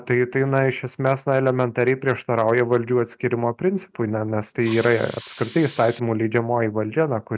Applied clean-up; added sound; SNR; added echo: none; Hiss; 12 dB; none.